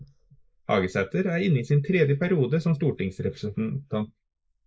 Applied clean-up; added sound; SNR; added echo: neural mask model Resemble Enhance denoiser.